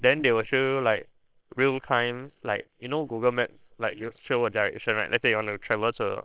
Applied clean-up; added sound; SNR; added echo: neural separator model SepFormer WHAM!.